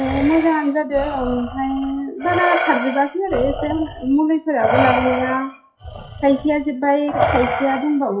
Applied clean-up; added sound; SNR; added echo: classical method WPE with log-MMSE.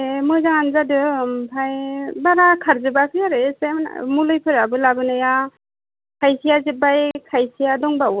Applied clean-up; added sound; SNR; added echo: none; none; none; none.